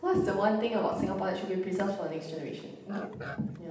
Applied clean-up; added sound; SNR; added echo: none; Livestock, farm animals, working animals; 17 dB; reverberation time 0.8 s.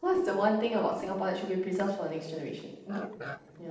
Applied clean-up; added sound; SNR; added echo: neural separator model SepFormer DNS4.